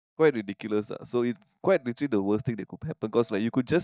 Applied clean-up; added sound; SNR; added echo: neural mask model DeepFilterNet 3.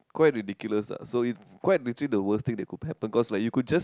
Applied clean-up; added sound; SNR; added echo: none; none; none; none.